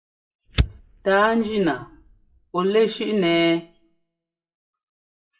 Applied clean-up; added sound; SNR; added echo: classical method WPE with log-MMSE.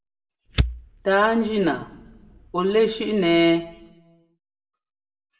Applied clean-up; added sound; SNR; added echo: none; Fire; 9 dB; reverberation time 0.6 s.